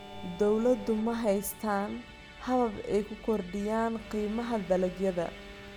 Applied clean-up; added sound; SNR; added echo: none; Alarm + Musical instrument; 17 dB; none.